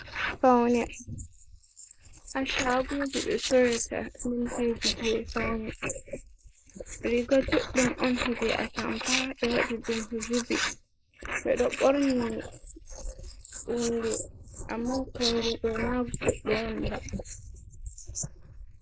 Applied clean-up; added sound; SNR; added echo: neural mask model Resemble Enhance denoiser.